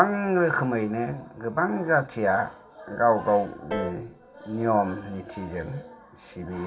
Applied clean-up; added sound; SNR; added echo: none; Piano; 13 dB; reverberation time 0.2 s.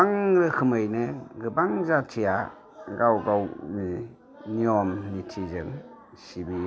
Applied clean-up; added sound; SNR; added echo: none; none; none; none.